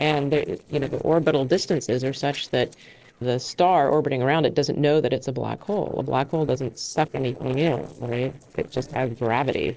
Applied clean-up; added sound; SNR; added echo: neural separator model SepFormer DNS4.